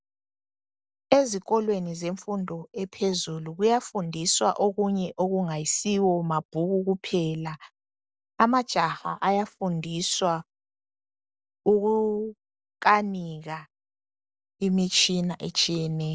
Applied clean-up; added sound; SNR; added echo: none; none; none; none.